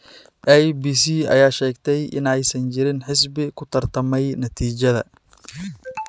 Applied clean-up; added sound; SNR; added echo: none; none; none; none.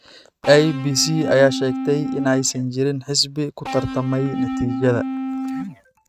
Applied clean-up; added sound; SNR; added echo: neural mask model RNNoise.